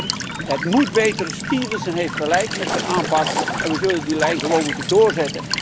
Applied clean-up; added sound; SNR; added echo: none; Walk, footsteps / Stream / Trickle, dribble / Chirp, tweet; 4 dB; none.